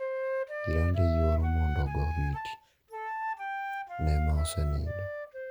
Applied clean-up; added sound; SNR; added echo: none; Wind instrument, woodwind instrument; 6 dB; none.